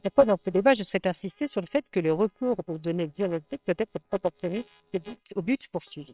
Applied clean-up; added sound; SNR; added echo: neural separator model SepFormer WHAMR!.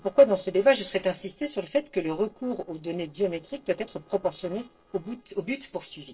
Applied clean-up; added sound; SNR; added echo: neural separator model SepFormer DNS4.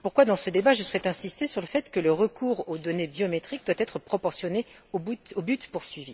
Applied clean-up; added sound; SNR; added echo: none; none; none; none.